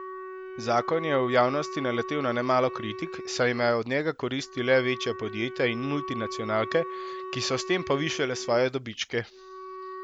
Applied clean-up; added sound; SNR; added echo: none; Wind instrument, woodwind instrument; 10 dB; none.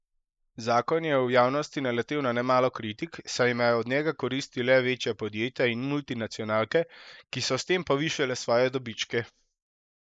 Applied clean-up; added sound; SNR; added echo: neural mask model Resemble Enhance denoiser.